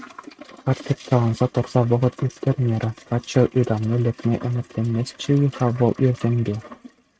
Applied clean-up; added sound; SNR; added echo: neural mask model RNNoise.